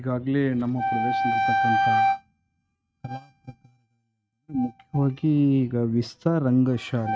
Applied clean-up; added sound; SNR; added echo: neural mask model RNNoise.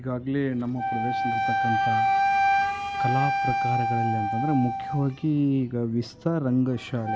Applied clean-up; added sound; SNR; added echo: none; Wind instrument, woodwind instrument; -1 dB; none.